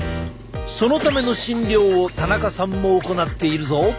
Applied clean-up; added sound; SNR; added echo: none; Engine; 18 dB; none.